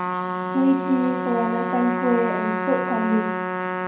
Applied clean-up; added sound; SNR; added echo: none; Trumpet; 2 dB; reverberation time 0.6 s.